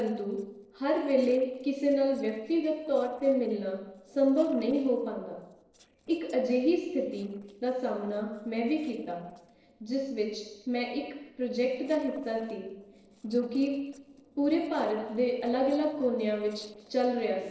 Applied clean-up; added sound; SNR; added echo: neural separator model SepFormer DNS4.